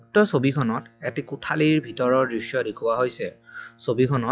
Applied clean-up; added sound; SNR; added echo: classical method log-MMSE.